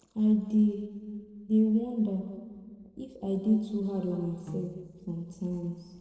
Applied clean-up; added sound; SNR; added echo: neural separator model SepFormer DNS4.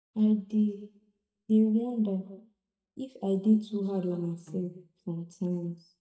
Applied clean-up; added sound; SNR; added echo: neural mask model DeepFilterNet 3.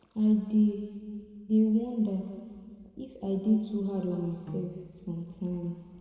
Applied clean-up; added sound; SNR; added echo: none; Piano; 14 dB; reverberation time 2.1 s.